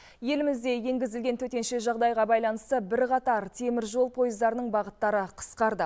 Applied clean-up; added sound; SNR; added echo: none; none; none; none.